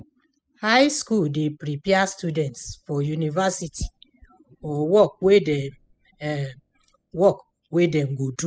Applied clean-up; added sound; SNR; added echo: classical method spectral subtraction.